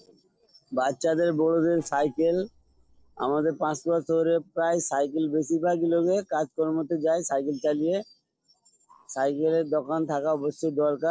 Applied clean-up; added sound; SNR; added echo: neural separator model SepFormer DNS4.